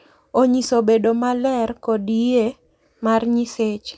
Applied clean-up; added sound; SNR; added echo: none; none; none; none.